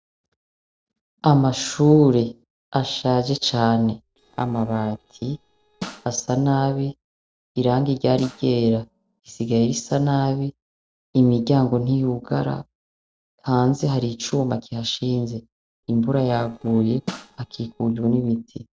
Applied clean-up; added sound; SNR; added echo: neural separator model SepFormer DNS4.